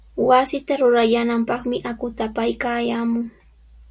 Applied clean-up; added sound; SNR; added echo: none; none; none; none.